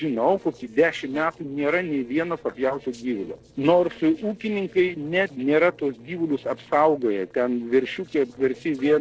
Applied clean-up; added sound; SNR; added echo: neural separator model SepFormer DNS4.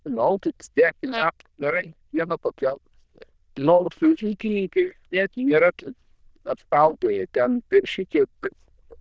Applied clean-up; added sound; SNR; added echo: neural diffusion model UNIVERSE++.